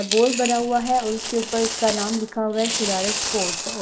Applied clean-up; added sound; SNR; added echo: none; Coin (dropping); 5 dB; none.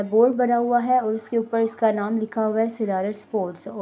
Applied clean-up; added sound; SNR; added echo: none; none; none; none.